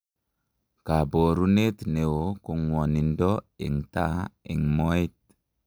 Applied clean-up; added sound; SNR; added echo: none; none; none; none.